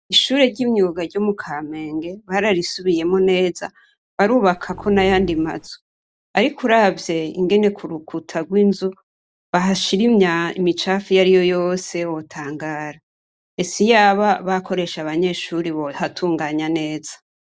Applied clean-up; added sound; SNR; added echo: none; Dog; 15 dB; none.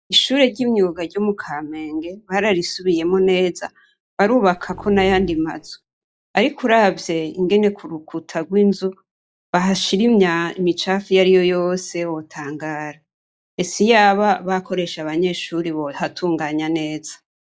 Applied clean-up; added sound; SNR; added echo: classical method log-MMSE.